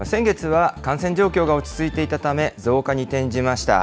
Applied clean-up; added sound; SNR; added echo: none; none; none; none.